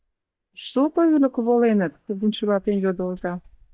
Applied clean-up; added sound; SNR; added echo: neural mask model DeepFilterNet 3.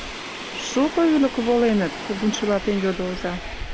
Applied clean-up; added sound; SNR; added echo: none; Subway, metro, underground; 10 dB; none.